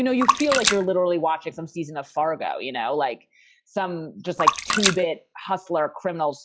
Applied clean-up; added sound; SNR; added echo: classical method log-MMSE.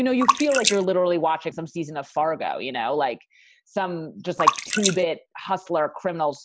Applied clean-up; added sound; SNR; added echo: neural mask model Resemble Enhance denoiser.